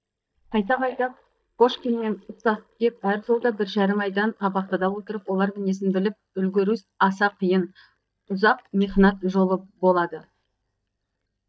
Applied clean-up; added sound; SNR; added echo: neural mask model DeepFilterNet 3.